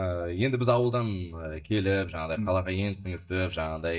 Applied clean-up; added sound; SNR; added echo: neural mask model DeepFilterNet 3.